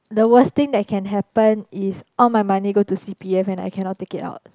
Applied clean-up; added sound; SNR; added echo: none; none; none; none.